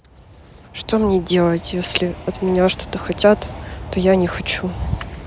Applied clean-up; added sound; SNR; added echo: none; none; none; none.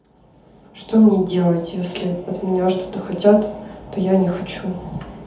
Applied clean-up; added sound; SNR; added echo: none; none; none; reverberation time 0.6 s.